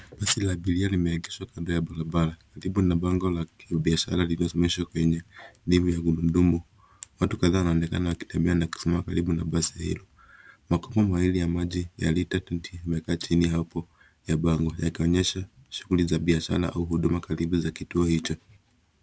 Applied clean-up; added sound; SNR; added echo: none; none; none; none.